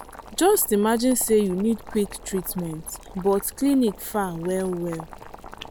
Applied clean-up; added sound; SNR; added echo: none; Boiling; 17 dB; none.